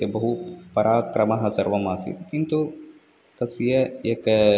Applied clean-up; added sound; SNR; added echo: none; none; none; none.